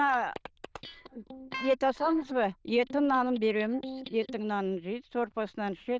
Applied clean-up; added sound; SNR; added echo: neural diffusion model UNIVERSE++.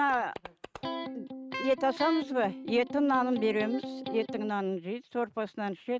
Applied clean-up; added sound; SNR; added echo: neural mask model RNNoise.